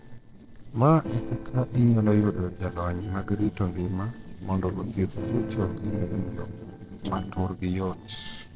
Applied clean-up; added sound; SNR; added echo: neural separator model SepFormer DNS4.